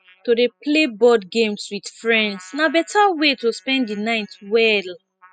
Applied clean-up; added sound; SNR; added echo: classical method spectral subtraction.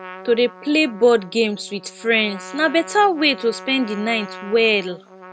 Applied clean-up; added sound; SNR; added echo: none; Trumpet; 18 dB; none.